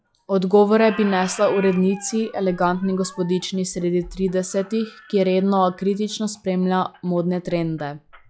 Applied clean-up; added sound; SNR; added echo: classical method log-MMSE.